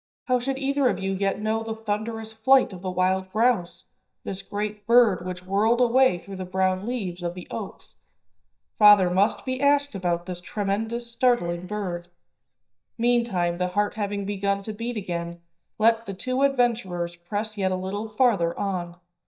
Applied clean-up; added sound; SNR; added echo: neural mask model DeepFilterNet 3.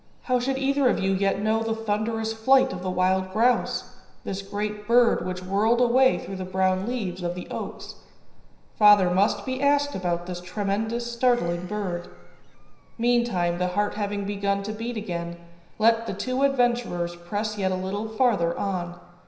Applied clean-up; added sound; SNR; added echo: none; Gull, seagull / Fowl; 19 dB; reverberation time 0.9 s.